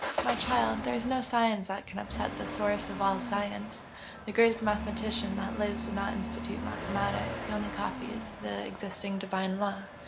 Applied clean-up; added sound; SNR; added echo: none; Engine starting / Accelerating, revving, vroom / Motor vehicle (road); 6 dB; none.